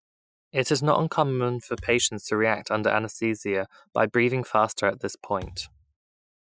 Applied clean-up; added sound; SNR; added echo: classical method Wiener filter.